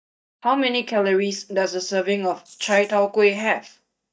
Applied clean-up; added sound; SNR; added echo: neural mask model DeepFilterNet 3.